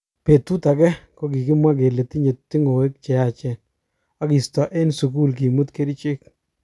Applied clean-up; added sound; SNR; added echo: none; none; none; none.